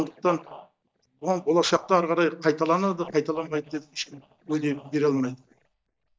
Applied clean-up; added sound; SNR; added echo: neural mask model DeepFilterNet 3.